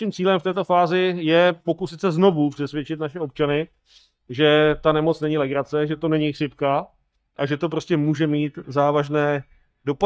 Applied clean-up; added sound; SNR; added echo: neural mask model DeepFilterNet 3.